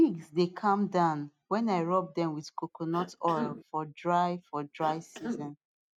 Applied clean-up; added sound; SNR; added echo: neural mask model RNNoise.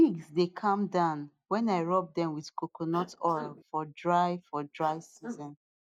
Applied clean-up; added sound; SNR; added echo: neural mask model DeepFilterNet 3.